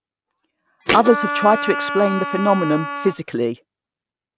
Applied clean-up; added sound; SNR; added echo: none; Wind instrument, woodwind instrument + Thump, thud; 4 dB; none.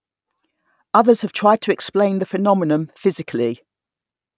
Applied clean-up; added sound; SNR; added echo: none; none; none; none.